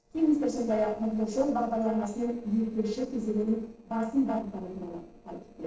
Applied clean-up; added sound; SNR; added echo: neural separator model SepFormer DNS4.